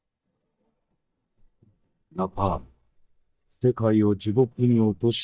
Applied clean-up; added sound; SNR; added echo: neural mask model DeepFilterNet 3.